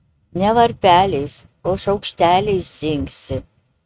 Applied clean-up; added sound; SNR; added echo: neural mask model RNNoise.